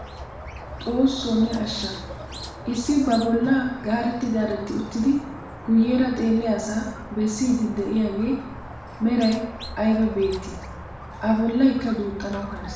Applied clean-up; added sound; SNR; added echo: none; Squeak; 13 dB; reverberation time 0.7 s.